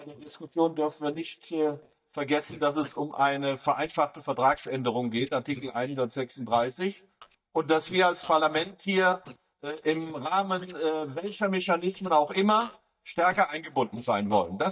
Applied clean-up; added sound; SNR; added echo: neural mask model DeepFilterNet 3.